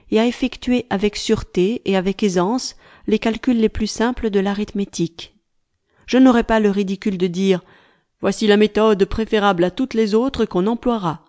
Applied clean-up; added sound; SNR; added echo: none; none; none; none.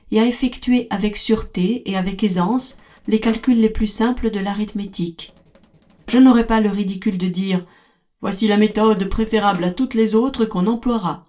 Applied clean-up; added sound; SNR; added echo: neural separator model SepFormer DNS4.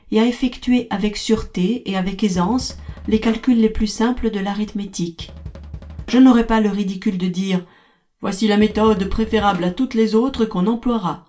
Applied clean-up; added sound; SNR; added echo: none; Drum kit; 18 dB; reverberation time 0.2 s.